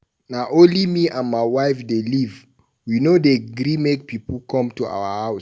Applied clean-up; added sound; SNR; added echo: none; none; none; none.